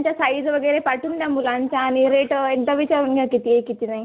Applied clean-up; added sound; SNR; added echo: none; none; none; none.